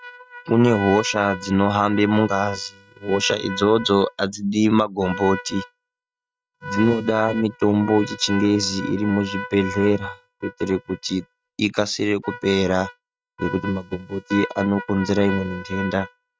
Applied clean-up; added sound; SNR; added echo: neural mask model RNNoise.